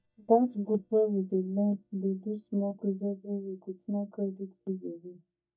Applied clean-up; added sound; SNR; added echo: neural mask model DeepFilterNet 3.